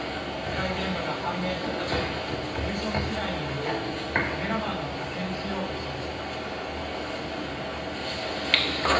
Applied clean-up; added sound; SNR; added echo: none; Telephone; 13 dB; reverberation time 0.9 s.